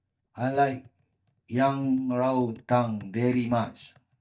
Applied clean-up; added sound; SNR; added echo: neural mask model DeepFilterNet 3.